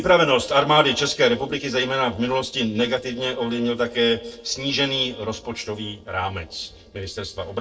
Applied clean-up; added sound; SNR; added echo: neural separator model SepFormer DNS4.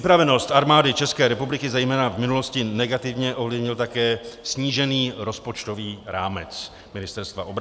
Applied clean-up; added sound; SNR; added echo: none; none; none; none.